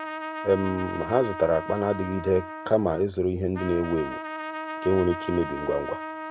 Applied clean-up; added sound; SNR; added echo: none; Trumpet; 9 dB; none.